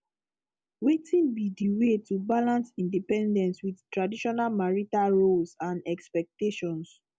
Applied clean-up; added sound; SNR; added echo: none; none; none; none.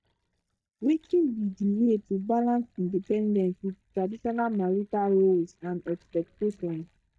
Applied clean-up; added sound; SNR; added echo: neural mask model DeepFilterNet 3.